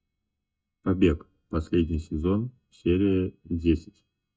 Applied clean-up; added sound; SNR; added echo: neural mask model DeepFilterNet 3.